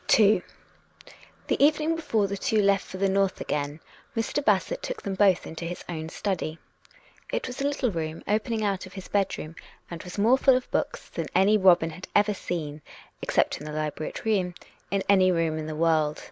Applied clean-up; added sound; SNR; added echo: none; none; none; none.